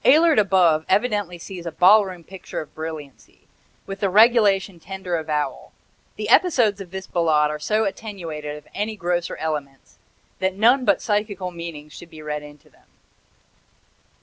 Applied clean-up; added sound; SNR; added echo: none; none; none; none.